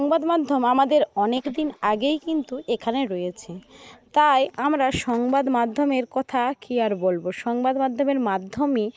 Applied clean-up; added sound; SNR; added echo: neural mask model Resemble Enhance denoiser.